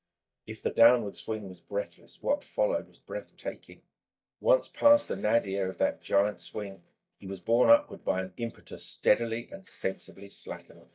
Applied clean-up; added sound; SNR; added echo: neural mask model DeepFilterNet 3.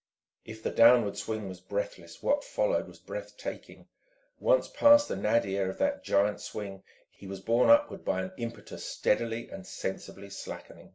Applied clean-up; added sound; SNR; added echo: none; none; none; none.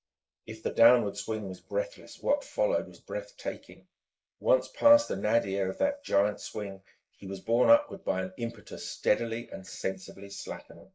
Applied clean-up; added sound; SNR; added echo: neural mask model Resemble Enhance denoiser.